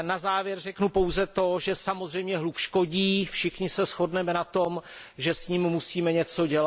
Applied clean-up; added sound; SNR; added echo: none; none; none; none.